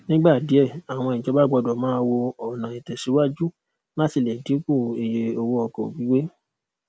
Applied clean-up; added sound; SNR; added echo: none; none; none; none.